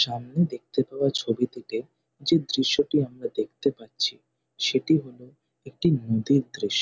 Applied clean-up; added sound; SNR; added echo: none; none; none; none.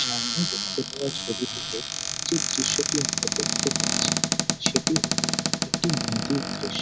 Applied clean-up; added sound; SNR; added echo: none; Cupboard open or close; -5 dB; none.